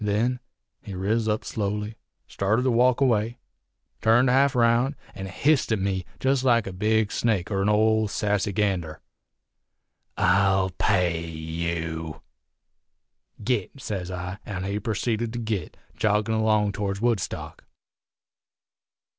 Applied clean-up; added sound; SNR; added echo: none; none; none; none.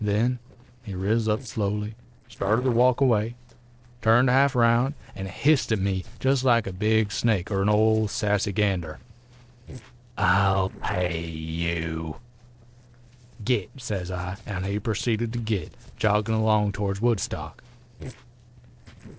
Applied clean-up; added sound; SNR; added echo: neural separator model SepFormer DNS4.